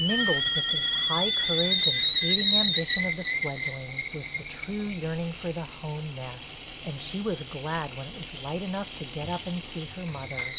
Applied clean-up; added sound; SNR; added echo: none; Boiling / Alarm; -4 dB; none.